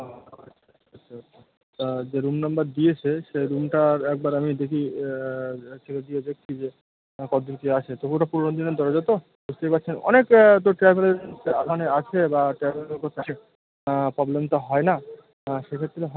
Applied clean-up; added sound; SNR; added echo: none; none; none; none.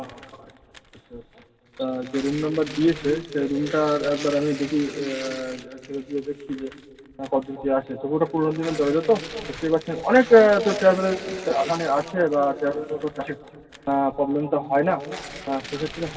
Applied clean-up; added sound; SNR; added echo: none; Tearing; 18 dB; reverberation time 2.4 s.